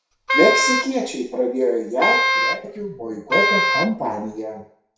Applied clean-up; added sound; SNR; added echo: none; Wind instrument, woodwind instrument; -1 dB; reverberation time 0.6 s.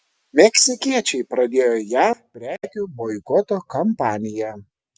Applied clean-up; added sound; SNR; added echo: none; none; none; none.